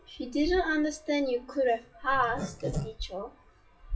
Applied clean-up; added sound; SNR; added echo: classical method WPE with log-MMSE.